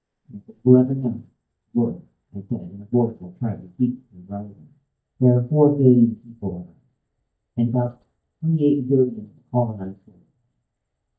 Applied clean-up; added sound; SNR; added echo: neural mask model DeepFilterNet 3.